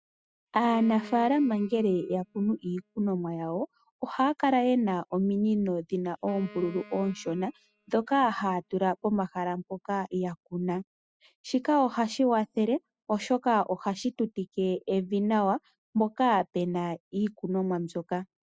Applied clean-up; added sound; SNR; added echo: classical method spectral subtraction.